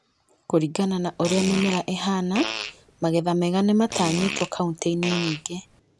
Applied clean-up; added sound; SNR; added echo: none; Fart; 9 dB; none.